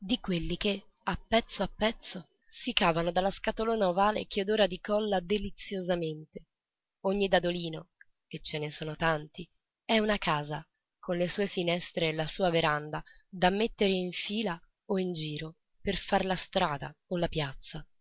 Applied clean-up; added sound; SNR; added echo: none; none; none; none.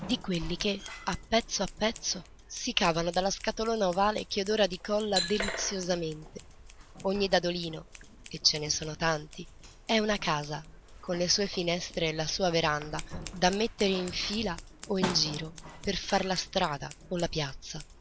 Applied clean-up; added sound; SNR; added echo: none; Scissors; 12 dB; none.